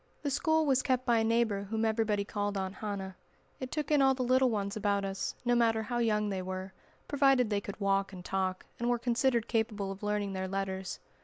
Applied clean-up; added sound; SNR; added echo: none; none; none; none.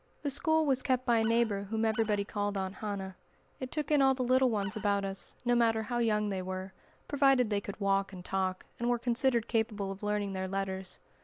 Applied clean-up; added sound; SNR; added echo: none; Animal; 19 dB; none.